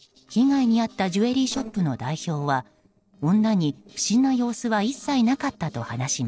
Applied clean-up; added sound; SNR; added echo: neural separator model SepFormer DNS4.